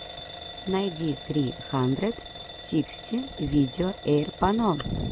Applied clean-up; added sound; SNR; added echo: none; Alarm / Bell; 12 dB; none.